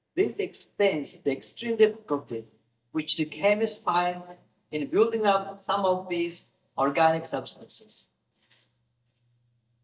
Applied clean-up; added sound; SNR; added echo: neural mask model DeepFilterNet 3.